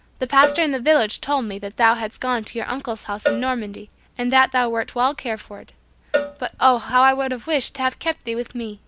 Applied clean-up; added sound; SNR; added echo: none; Cowbell; 10 dB; none.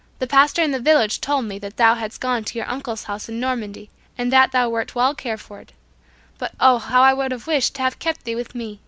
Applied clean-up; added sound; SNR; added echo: none; none; none; none.